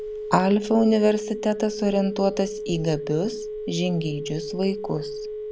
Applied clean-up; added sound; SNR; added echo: none; Telephone; 8 dB; none.